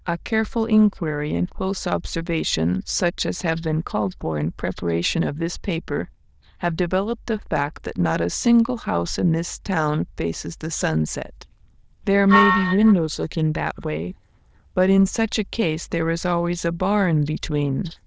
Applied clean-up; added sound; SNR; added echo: neural diffusion model UNIVERSE++.